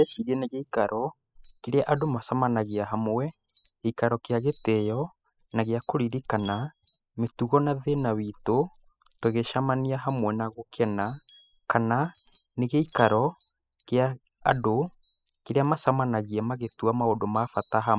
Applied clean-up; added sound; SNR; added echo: classical method spectral subtraction.